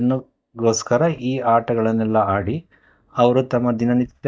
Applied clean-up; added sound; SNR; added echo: neural mask model DeepFilterNet 3.